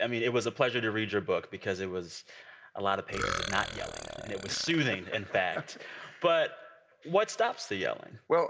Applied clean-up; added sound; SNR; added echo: none; Burping, eructation; 7 dB; none.